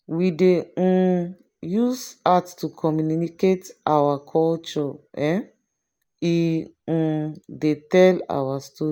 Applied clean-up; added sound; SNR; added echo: none; none; none; none.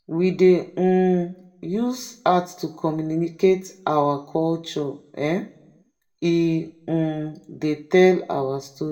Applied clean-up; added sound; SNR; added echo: none; none; none; reverberation time 0.3 s.